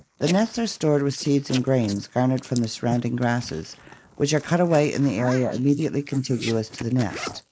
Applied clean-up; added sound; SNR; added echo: neural mask model Resemble Enhance denoiser.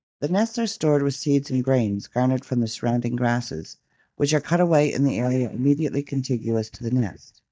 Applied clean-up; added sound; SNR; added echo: neural mask model DeepFilterNet 3.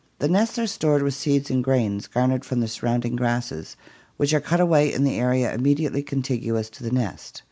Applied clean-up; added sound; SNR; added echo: none; none; none; none.